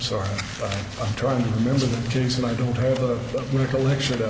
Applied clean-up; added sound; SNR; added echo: none; none; none; none.